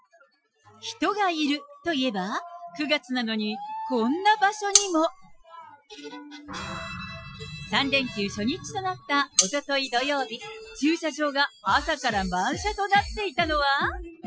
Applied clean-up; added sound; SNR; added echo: classical method Wiener filter.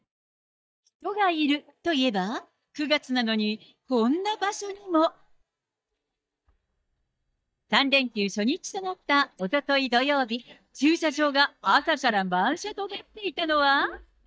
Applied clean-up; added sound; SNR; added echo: neural mask model DeepFilterNet 3.